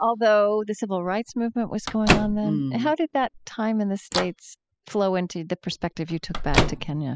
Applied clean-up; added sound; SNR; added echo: classical method spectral subtraction.